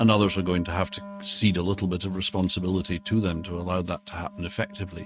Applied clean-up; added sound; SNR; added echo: neural mask model RNNoise.